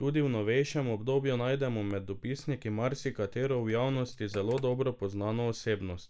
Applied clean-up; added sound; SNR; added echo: neural mask model Resemble Enhance denoiser.